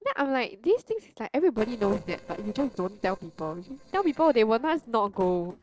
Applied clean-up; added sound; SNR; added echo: neural separator model SepFormer DNS4.